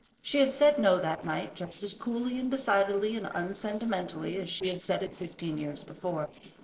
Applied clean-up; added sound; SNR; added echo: neural separator model SepFormer DNS4.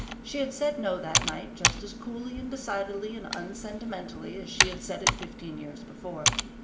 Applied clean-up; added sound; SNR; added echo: none; Computer keyboard; -3 dB; reverberation time 0.8 s.